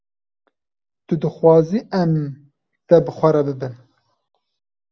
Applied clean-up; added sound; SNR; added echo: none; none; none; none.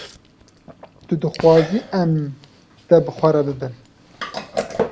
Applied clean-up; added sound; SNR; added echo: none; Chewing, mastication; 11 dB; none.